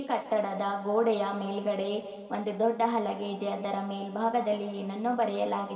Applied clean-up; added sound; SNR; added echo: none; none; none; reverberation time 3.0 s.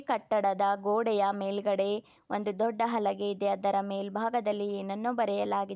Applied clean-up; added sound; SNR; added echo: none; none; none; none.